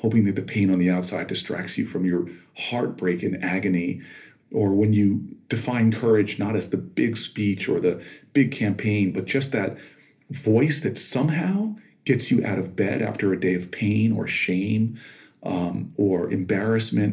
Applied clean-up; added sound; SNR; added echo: none; none; none; reverberation time 0.3 s.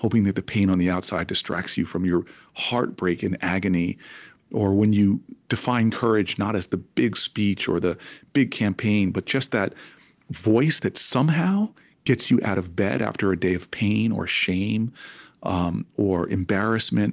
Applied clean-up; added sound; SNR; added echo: none; none; none; none.